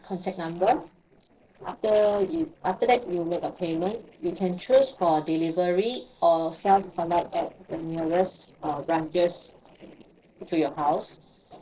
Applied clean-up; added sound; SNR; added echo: neural separator model SepFormer DNS4.